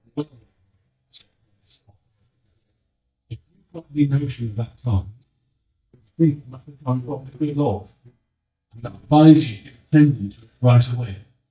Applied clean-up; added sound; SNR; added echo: neural mask model DeepFilterNet 3.